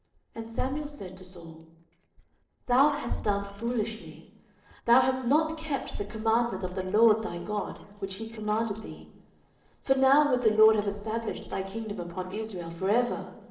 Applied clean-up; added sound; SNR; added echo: neural separator model SepFormer DNS4.